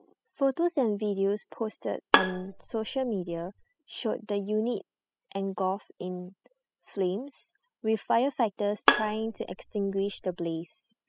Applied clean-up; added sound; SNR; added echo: classical method spectral subtraction.